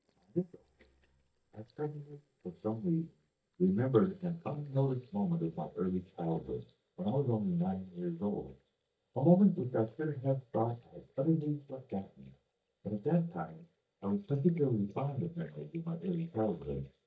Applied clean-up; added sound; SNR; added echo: neural mask model DeepFilterNet 3.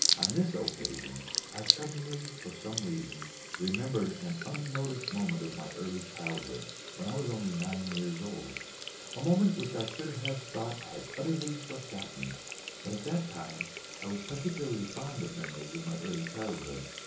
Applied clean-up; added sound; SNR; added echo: none; Sink (filling or washing) / Water tap, faucet; 3 dB; reverberation time 0.7 s.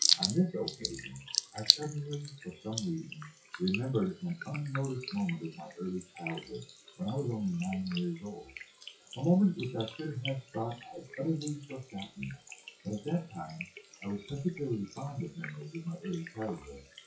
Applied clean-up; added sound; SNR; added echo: classical method WPE with log-MMSE.